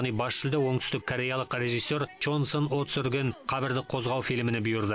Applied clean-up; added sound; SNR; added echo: none; none; none; none.